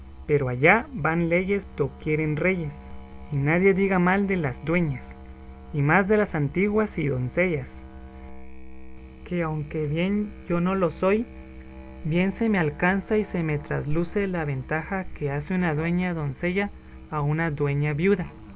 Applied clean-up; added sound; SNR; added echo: none; Musical instrument; 19 dB; none.